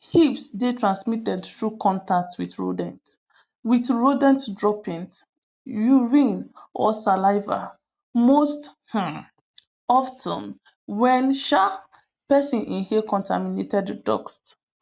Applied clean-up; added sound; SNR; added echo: none; none; none; none.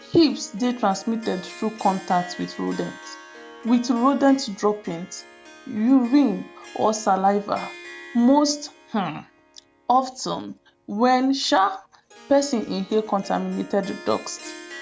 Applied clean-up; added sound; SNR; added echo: none; Harp; 20 dB; none.